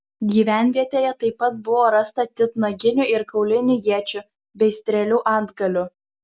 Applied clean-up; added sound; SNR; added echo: none; none; none; none.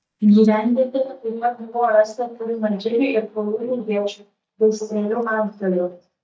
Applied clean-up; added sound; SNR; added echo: neural mask model DeepFilterNet 3.